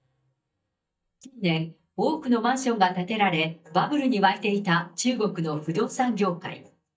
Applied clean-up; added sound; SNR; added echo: neural mask model DeepFilterNet 3.